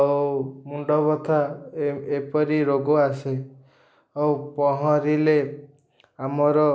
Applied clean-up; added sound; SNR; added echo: none; none; none; none.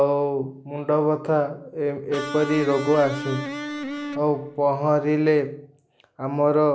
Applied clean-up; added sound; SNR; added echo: none; Electric guitar; 9 dB; none.